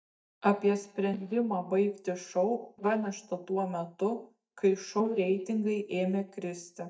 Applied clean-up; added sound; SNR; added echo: neural mask model DeepFilterNet 3.